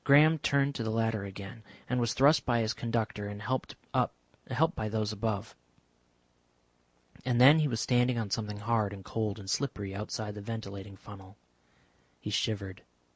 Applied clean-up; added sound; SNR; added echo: none; none; none; none.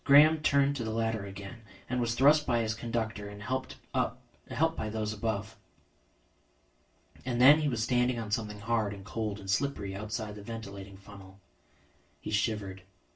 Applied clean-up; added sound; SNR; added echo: none; none; none; reverberation time 0.2 s.